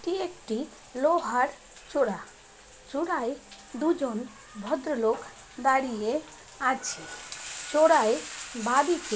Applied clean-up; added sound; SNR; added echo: none; none; none; none.